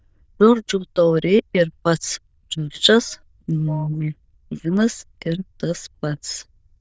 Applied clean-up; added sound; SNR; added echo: neural diffusion model UNIVERSE++.